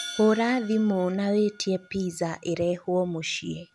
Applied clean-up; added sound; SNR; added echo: none; Hi-hat; 19 dB; none.